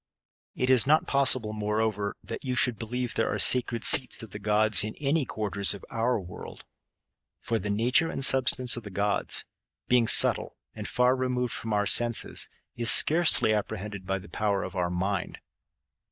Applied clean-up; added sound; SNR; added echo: neural mask model DeepFilterNet 3.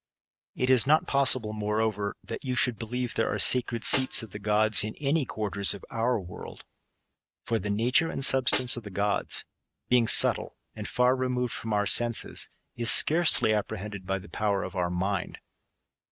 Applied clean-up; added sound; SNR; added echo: neural mask model RNNoise.